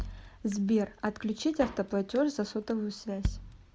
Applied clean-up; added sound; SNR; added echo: none; Drum kit; 10 dB; none.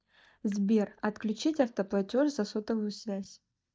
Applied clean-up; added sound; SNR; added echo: neural mask model DeepFilterNet 3.